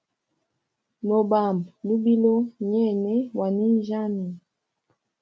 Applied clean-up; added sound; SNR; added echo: none; none; none; none.